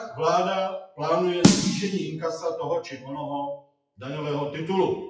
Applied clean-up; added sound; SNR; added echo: classical method WPE with log-MMSE.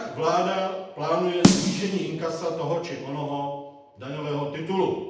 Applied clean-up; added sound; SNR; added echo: none; Snare drum; -2 dB; reverberation time 0.8 s.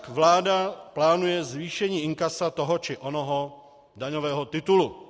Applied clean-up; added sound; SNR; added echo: none; none; none; none.